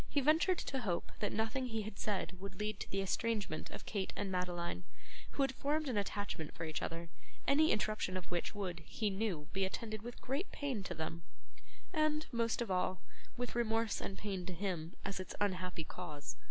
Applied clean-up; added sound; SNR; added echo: none; none; none; none.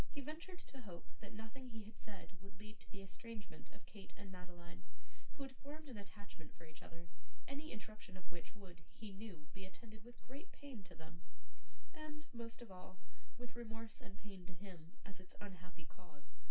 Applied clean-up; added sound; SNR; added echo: none; none; none; reverberation time 0.2 s.